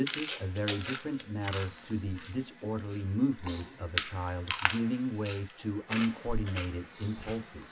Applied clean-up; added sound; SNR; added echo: none; Chewing, mastication; 4 dB; none.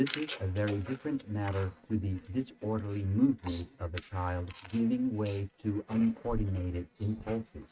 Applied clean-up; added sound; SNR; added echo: neural mask model RNNoise.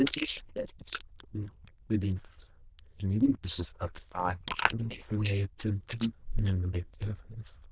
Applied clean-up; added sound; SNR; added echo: neural diffusion model UNIVERSE++.